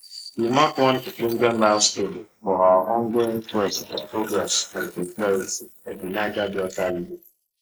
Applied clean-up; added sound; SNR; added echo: neural mask model Resemble Enhance denoiser.